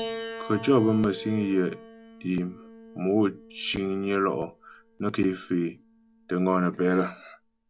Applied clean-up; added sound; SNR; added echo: none; Piano; 16 dB; none.